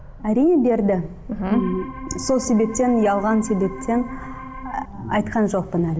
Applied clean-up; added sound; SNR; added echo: none; Organ; 14 dB; none.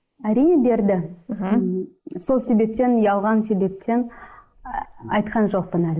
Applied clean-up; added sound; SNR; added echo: neural mask model Resemble Enhance denoiser.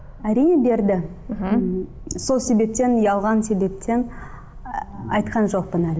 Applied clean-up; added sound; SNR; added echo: none; none; none; none.